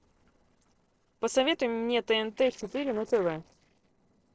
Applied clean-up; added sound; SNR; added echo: neural separator model SepFormer DNS4.